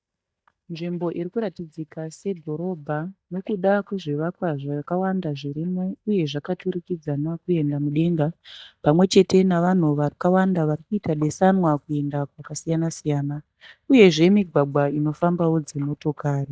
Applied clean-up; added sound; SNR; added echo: neural mask model DeepFilterNet 3.